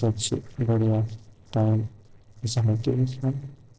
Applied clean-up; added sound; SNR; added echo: neural separator model SepFormer DNS4.